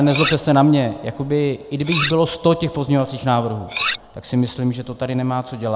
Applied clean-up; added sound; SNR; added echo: none; Cutlery, silverware; 5 dB; none.